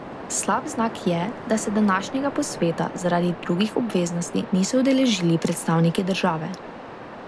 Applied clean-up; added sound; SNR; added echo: none; Waves, surf; 13 dB; none.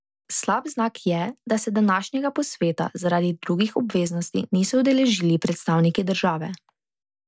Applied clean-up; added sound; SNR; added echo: none; none; none; none.